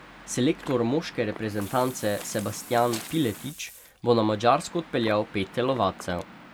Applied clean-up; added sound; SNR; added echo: none; Sink (filling or washing) / Water tap, faucet + Waves, surf / Wind; 17 dB; none.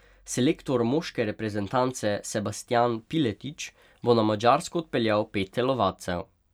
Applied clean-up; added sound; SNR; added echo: none; none; none; none.